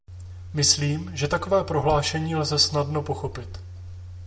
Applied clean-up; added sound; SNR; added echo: none; none; none; none.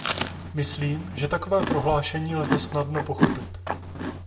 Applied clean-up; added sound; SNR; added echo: none; Chewing, mastication; 3 dB; none.